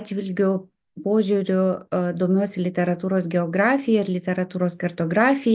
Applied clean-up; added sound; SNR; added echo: none; none; none; none.